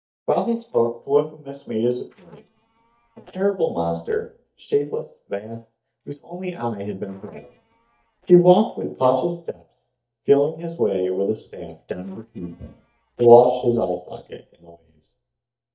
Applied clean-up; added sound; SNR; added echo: neural mask model DeepFilterNet 3.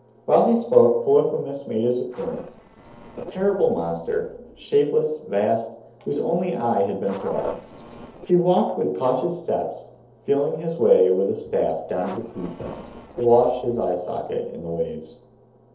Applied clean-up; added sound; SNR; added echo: neural separator model SepFormer DNS4.